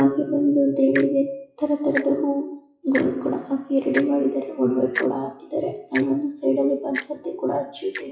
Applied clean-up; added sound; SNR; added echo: classical method WPE with log-MMSE.